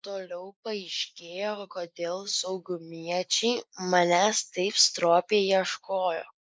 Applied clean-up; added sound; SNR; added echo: neural mask model Resemble Enhance denoiser.